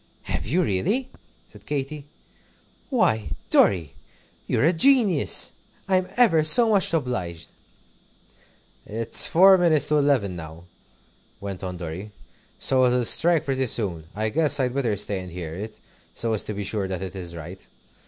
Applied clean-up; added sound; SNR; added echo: none; none; none; none.